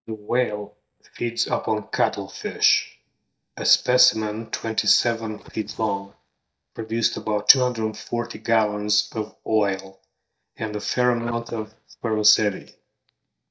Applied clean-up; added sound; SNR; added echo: neural mask model DeepFilterNet 3.